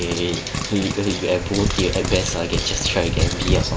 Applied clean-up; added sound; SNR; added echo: none; Frying (food); 9 dB; none.